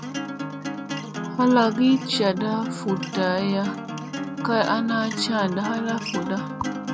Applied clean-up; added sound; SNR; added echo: none; Acoustic guitar; 6 dB; none.